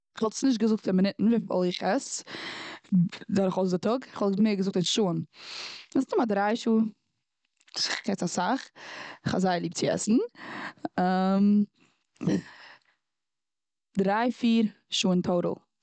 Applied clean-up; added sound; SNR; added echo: none; none; none; none.